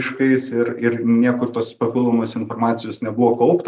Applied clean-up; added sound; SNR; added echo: none; none; none; none.